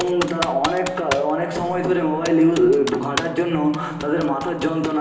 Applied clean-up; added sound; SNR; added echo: none; Computer keyboard; 12 dB; reverberation time 1.3 s.